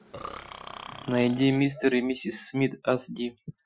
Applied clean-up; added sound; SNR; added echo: classical method Wiener filter.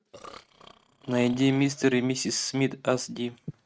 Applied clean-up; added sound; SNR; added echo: neural mask model RNNoise.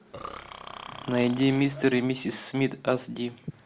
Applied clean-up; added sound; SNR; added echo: none; Burping, eructation; 15 dB; none.